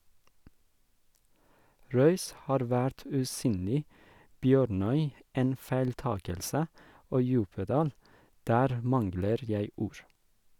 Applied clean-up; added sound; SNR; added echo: none; none; none; none.